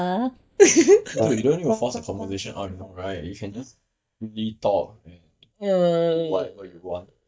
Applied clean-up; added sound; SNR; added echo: neural mask model DeepFilterNet 3.